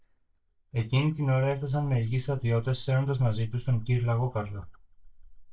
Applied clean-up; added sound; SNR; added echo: neural mask model DeepFilterNet 3.